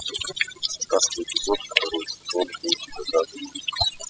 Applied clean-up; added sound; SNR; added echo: classical method spectral subtraction.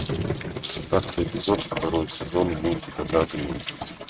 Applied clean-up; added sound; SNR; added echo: neural mask model RNNoise.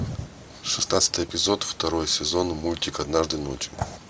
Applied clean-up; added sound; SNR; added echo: none; none; none; none.